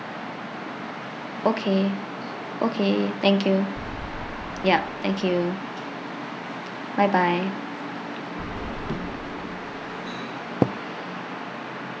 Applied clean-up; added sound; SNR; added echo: none; Boom; 16 dB; none.